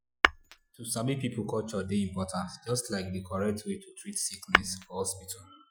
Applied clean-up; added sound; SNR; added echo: classical method Wiener filter.